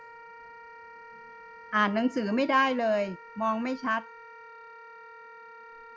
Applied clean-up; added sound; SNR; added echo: none; Wind instrument, woodwind instrument; 17 dB; none.